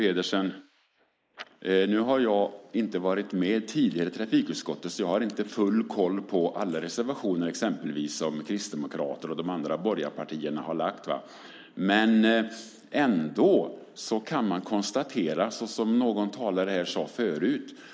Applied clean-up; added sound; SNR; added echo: neural mask model Resemble Enhance denoiser.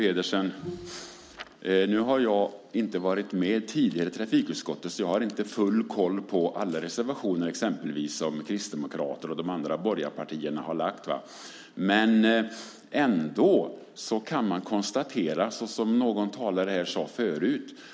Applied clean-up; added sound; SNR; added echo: none; Bowed string instrument; 17 dB; none.